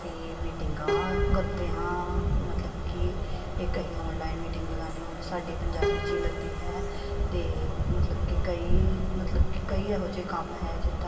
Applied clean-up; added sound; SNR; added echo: none; Piano; 8 dB; reverberation time 2.7 s.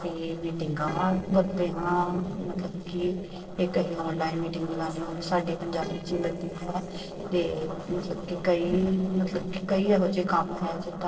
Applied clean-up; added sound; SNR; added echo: neural separator model SepFormer DNS4.